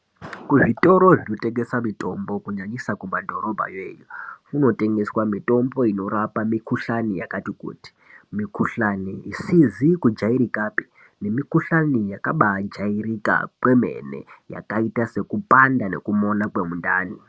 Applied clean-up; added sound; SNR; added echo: none; none; none; none.